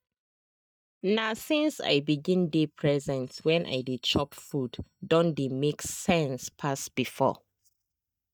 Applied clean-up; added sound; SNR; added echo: neural mask model DeepFilterNet 3.